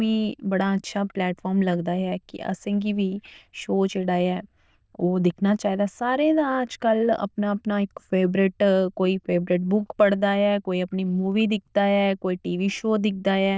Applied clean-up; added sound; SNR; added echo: neural diffusion model UNIVERSE++.